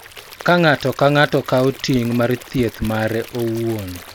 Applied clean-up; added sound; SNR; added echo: none; Stream / Liquid; 19 dB; none.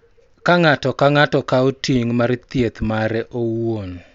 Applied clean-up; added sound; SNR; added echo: none; none; none; none.